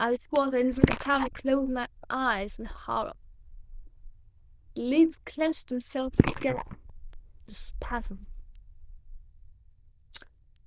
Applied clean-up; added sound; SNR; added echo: neural diffusion model UNIVERSE++.